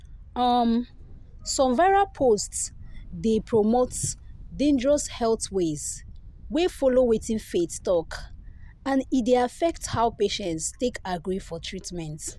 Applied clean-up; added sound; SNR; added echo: none; Wind; 17 dB; none.